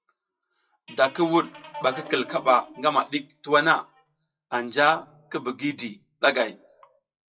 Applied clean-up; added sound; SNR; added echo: classical method WPE with log-MMSE.